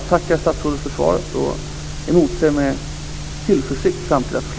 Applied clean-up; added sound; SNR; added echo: none; Motorcycle; 17 dB; none.